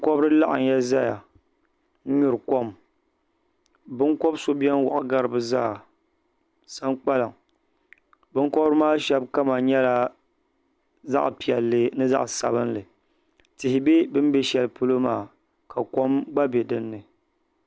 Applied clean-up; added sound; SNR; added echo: none; none; none; none.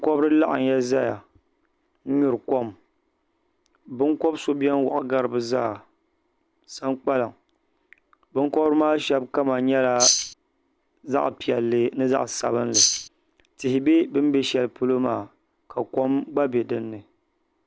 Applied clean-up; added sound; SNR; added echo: none; Tambourine; -4 dB; none.